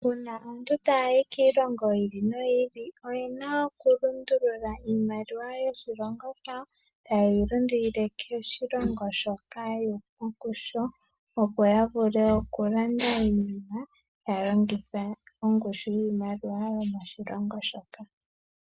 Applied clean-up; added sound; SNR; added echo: none; none; none; none.